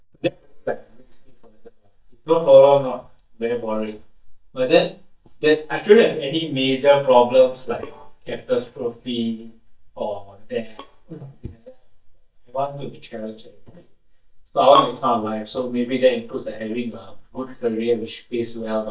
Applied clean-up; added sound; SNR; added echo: neural mask model DeepFilterNet 3.